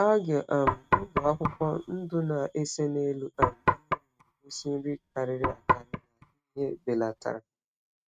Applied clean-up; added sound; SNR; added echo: neural mask model RNNoise.